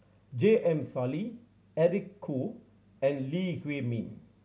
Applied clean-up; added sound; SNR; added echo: none; none; none; none.